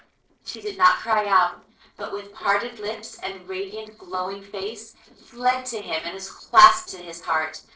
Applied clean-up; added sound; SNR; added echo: neural separator model SepFormer DNS4.